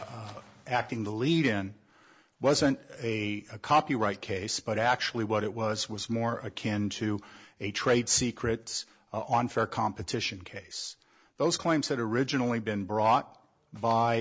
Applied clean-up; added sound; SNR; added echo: none; none; none; none.